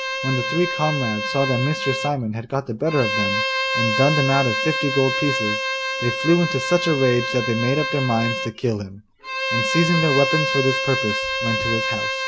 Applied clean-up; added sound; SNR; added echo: none; Bowed string instrument; 2 dB; none.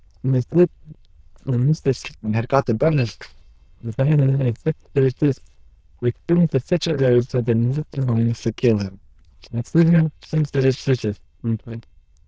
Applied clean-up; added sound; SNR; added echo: neural diffusion model UNIVERSE++.